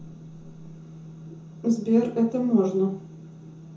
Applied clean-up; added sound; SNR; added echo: none; none; none; reverberation time 0.5 s.